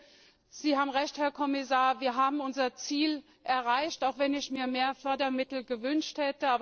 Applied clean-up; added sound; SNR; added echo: neural separator model SepFormer DNS4.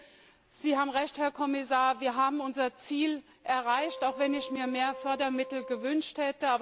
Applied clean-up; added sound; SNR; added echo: none; Wind instrument, woodwind instrument; 14 dB; none.